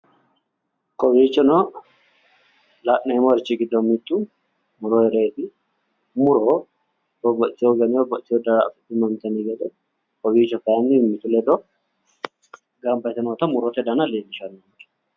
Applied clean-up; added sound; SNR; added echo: none; none; none; none.